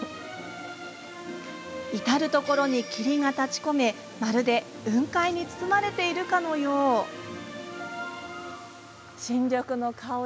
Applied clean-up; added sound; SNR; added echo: none; none; none; none.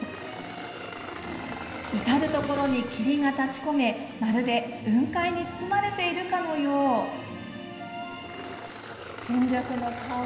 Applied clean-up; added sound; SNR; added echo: none; Engine; 13 dB; reverberation time 2.4 s.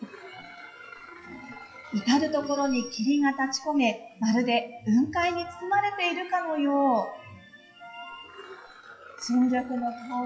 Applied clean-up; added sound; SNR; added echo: classical method WPE with log-MMSE.